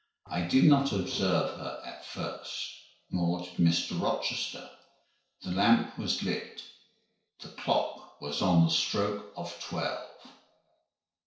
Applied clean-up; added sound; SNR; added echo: neural separator model SepFormer DNS4.